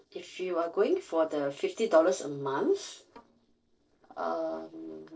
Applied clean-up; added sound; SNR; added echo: neural separator model SepFormer DNS4.